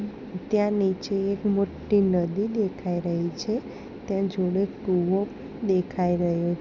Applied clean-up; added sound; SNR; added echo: none; none; none; none.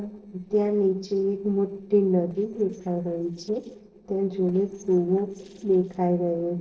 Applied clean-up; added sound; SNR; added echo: neural separator model SepFormer DNS4.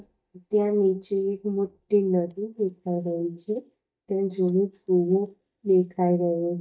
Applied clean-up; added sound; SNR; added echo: neural mask model DeepFilterNet 3.